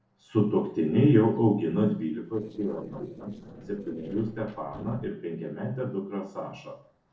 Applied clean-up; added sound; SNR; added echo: neural separator model SepFormer DNS4.